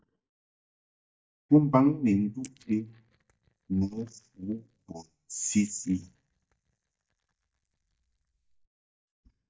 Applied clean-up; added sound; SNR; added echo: neural mask model DeepFilterNet 3.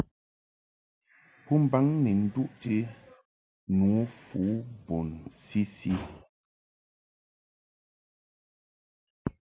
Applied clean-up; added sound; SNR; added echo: none; none; none; none.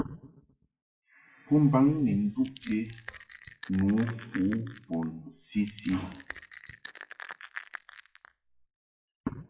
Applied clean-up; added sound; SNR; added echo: classical method WPE with log-MMSE.